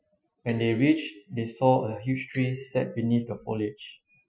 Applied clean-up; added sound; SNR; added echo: classical method Wiener filter.